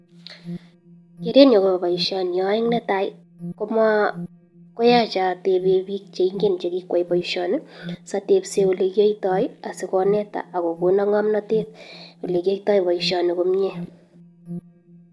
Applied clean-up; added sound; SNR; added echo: none; Alarm; 16 dB; none.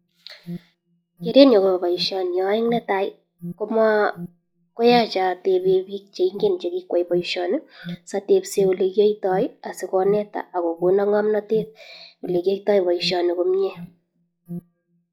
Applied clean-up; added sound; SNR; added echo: classical method log-MMSE.